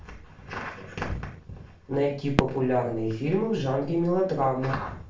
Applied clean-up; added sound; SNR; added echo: none; Fireworks; 11 dB; reverberation time 0.4 s.